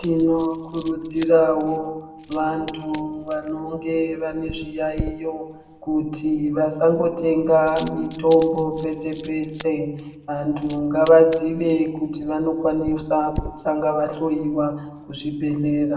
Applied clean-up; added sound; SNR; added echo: none; Coin (dropping); 15 dB; reverberation time 0.8 s.